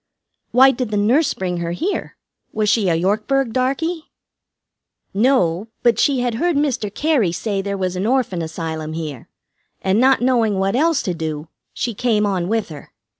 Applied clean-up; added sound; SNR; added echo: none; none; none; none.